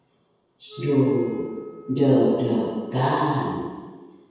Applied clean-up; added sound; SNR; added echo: none; Wind instrument, woodwind instrument; 18 dB; reverberation time 1.2 s.